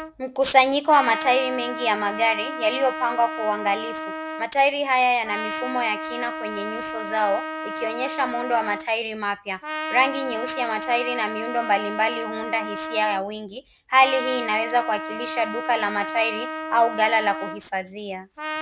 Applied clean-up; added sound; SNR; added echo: none; Trumpet; 8 dB; none.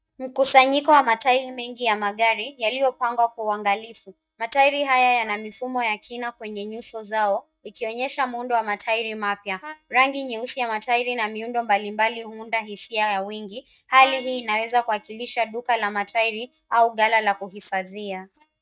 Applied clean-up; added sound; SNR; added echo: neural mask model DeepFilterNet 3.